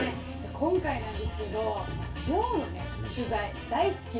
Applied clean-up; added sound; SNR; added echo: none; Piano; 13 dB; reverberation time 0.3 s.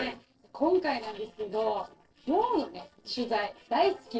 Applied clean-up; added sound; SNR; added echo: neural separator model SepFormer DNS4.